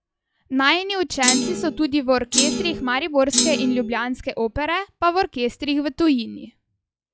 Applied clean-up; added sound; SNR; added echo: classical method log-MMSE.